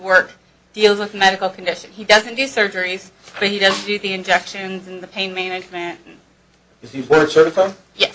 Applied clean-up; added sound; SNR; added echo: none; Snare drum; 11 dB; none.